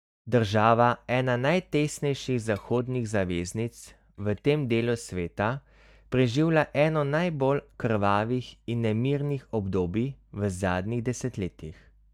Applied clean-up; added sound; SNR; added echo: neural mask model DeepFilterNet 3.